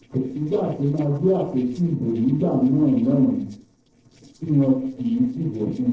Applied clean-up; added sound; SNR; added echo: neural separator model SepFormer DNS4.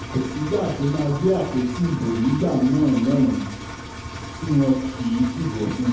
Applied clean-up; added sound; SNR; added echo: none; Engine; 11 dB; reverberation time 0.7 s.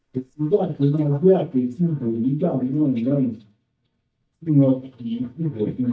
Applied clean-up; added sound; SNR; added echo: neural mask model DeepFilterNet 3.